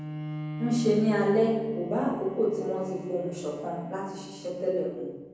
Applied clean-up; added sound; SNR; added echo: none; Bowed string instrument; 11 dB; reverberation time 1.1 s.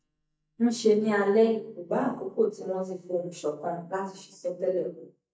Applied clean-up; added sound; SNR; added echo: neural mask model DeepFilterNet 3.